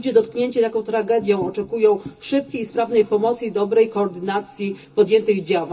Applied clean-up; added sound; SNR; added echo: none; none; none; reverberation time 0.2 s.